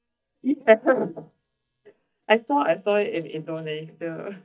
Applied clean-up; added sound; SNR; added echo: neural mask model DeepFilterNet 3.